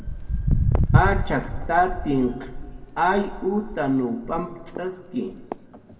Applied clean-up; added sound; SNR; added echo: none; Walk, footsteps; 0 dB; reverberation time 1.4 s.